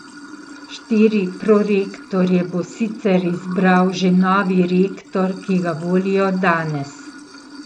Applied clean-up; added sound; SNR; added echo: none; Sink (filling or washing) / Water; 18 dB; none.